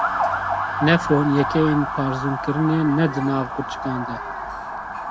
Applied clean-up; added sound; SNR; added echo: none; Motor vehicle (road) / Siren; 4 dB; none.